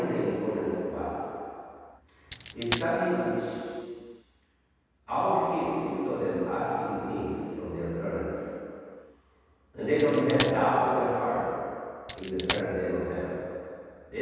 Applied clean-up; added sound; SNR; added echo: none; Coin (dropping); -2 dB; reverberation time 2.1 s.